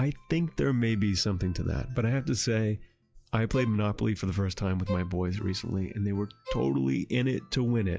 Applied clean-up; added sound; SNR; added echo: classical method log-MMSE.